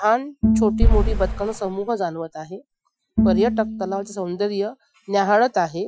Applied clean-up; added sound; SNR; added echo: classical method Wiener filter.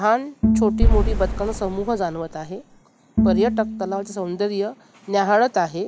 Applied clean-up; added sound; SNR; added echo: none; Boom + Bowed string instrument; -1 dB; none.